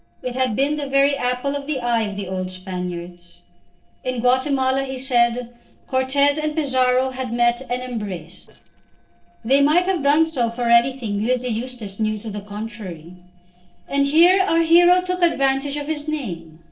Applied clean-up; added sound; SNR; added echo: neural separator model SepFormer DNS4.